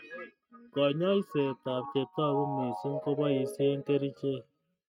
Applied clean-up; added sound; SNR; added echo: neural mask model RNNoise.